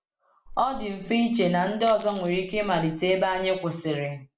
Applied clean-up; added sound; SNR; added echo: none; Coin (dropping); 18 dB; none.